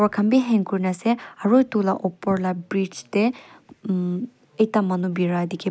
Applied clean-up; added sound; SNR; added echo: none; none; none; none.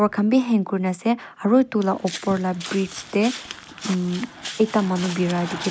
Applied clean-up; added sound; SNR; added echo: none; Walk, footsteps; 13 dB; none.